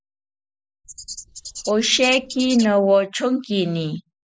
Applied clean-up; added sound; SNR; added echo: neural mask model Resemble Enhance denoiser.